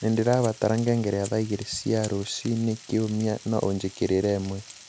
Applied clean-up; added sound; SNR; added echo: none; Fire + Frying (food); 19 dB; none.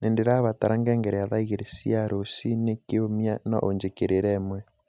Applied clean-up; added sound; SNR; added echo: none; none; none; none.